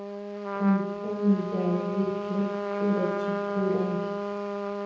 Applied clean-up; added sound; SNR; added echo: none; Trumpet; 2 dB; reverberation time 0.9 s.